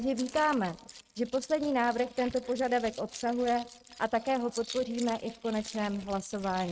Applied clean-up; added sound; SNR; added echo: neural mask model RNNoise.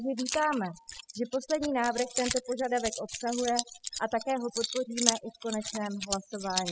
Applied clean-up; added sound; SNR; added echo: classical method spectral subtraction.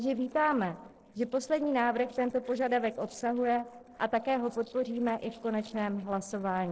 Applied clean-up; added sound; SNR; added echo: neural separator model SepFormer DNS4.